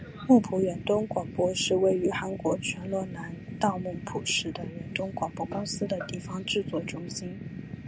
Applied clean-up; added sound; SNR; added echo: none; none; none; none.